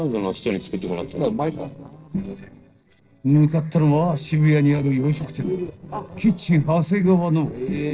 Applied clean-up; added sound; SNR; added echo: neural separator model SepFormer DNS4.